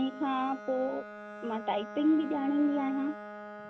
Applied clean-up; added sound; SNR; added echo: none; Bowed string instrument; 12 dB; none.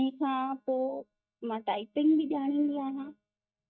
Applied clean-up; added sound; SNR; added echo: neural mask model DeepFilterNet 3.